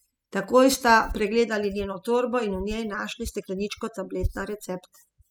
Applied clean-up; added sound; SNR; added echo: classical method spectral subtraction.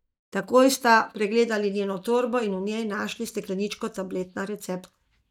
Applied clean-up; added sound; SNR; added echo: neural mask model DeepFilterNet 3.